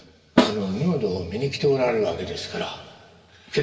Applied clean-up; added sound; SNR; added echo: none; Snare drum; 0 dB; reverberation time 2.5 s.